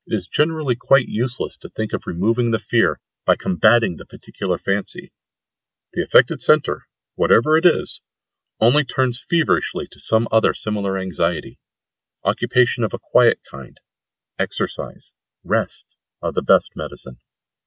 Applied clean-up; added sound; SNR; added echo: none; none; none; none.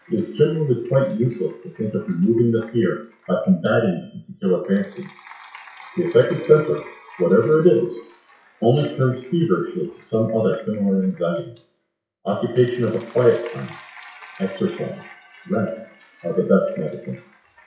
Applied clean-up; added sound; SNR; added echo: classical method WPE with log-MMSE.